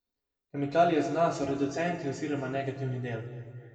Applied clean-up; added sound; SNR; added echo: none; none; none; reverberation time 1.9 s.